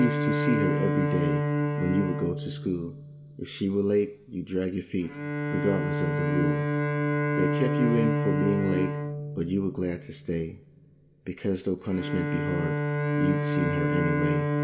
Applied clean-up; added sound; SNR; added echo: none; Bowed string instrument; -1 dB; reverberation time 1.8 s.